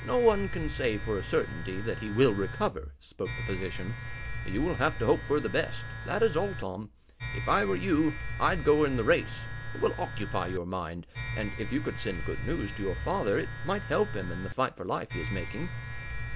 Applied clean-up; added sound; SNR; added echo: none; Domestic sounds, home sounds; 6 dB; none.